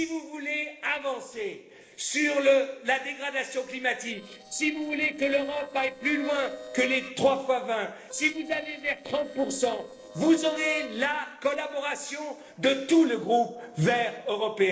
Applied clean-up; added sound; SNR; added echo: neural separator model SepFormer DNS4.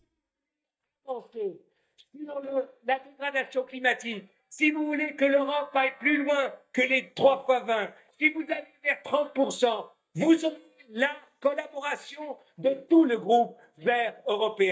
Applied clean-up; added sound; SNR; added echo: neural mask model DeepFilterNet 3.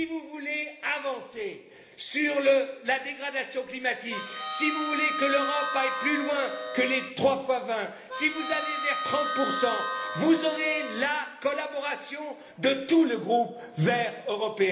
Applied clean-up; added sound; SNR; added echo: none; Harmonica; 4 dB; reverberation time 1.1 s.